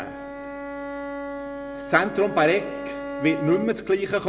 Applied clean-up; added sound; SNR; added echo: none; Bowed string instrument; 8 dB; reverberation time 0.8 s.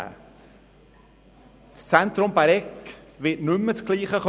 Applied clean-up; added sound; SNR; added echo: none; none; none; none.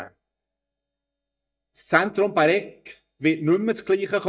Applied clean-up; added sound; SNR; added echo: neural mask model DeepFilterNet 3.